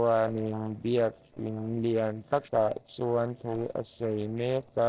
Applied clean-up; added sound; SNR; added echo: neural separator model SepFormer DNS4.